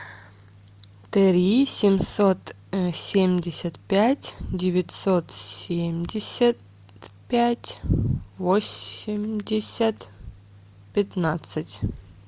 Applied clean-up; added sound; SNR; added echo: none; none; none; none.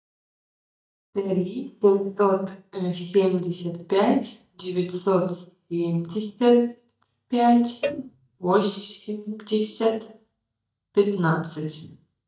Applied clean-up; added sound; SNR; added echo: neural mask model DeepFilterNet 3.